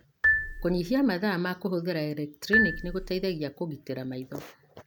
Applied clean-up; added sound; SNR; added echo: none; Marimba, xylophone; 1 dB; none.